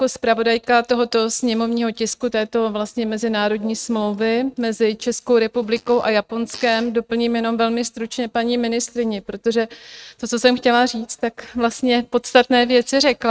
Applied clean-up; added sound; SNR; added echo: neural mask model RNNoise.